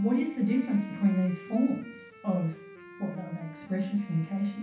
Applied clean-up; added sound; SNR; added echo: none; Wind instrument, woodwind instrument; 19 dB; reverberation time 0.7 s.